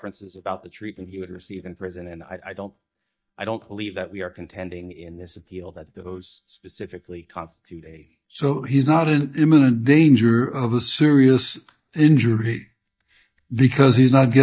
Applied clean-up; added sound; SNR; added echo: neural mask model DeepFilterNet 3.